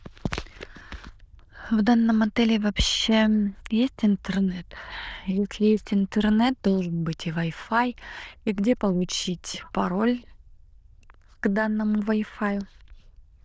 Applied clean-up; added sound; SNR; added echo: neural diffusion model UNIVERSE++.